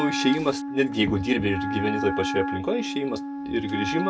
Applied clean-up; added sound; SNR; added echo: none; Wind instrument, woodwind instrument; 4 dB; none.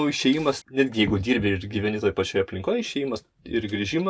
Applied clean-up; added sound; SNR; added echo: none; none; none; none.